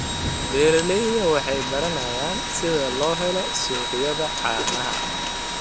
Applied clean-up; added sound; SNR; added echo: none; Rain + Engine / Drill; 2 dB; none.